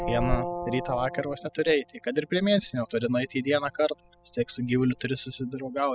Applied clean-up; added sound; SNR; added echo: classical method spectral subtraction.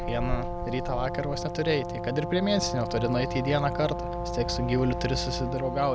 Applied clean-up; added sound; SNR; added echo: none; Brass instrument; 6 dB; none.